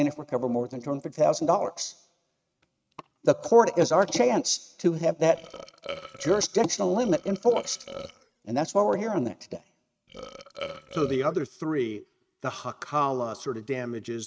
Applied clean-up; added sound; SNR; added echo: neural mask model RNNoise.